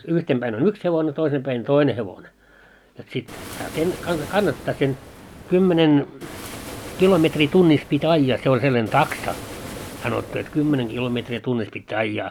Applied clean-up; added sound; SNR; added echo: none; Waves, surf; 15 dB; none.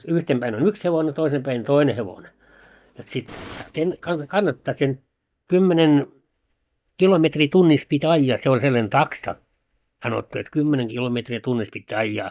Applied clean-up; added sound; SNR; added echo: neural mask model DeepFilterNet 3.